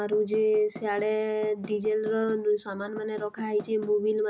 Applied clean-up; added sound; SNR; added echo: none; Knock / Wood; 17 dB; none.